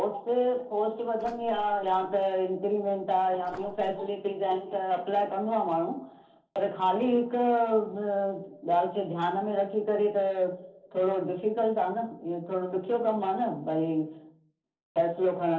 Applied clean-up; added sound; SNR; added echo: neural separator model SepFormer DNS4.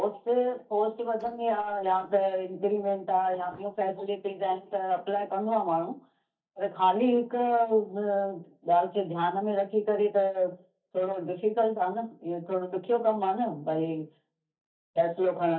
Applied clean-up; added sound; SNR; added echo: neural mask model DeepFilterNet 3.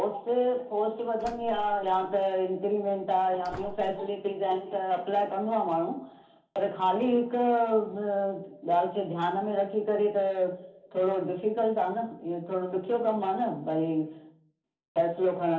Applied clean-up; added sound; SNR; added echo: none; Slam; 18 dB; reverberation time 0.4 s.